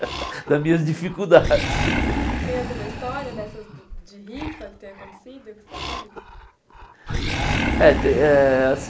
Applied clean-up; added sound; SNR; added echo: none; Animal; 5 dB; none.